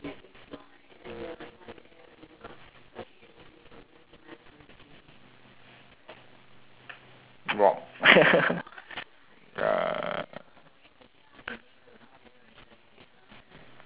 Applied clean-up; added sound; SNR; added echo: none; none; none; none.